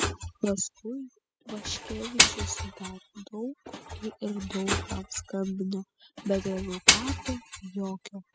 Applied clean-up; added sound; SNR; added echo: classical method spectral subtraction.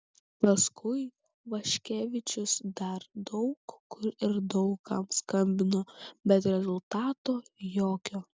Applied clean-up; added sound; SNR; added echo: none; none; none; none.